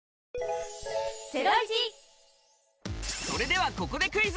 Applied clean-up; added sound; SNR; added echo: none; none; none; none.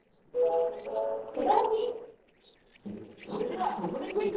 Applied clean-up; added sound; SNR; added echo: neural separator model SepFormer DNS4.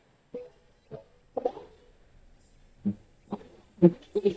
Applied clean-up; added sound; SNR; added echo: neural mask model DeepFilterNet 3.